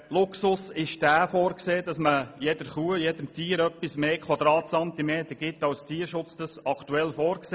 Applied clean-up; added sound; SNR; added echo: none; none; none; none.